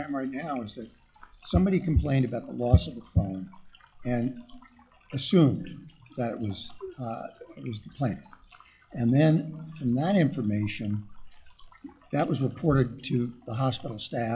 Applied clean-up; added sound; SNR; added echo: classical method log-MMSE.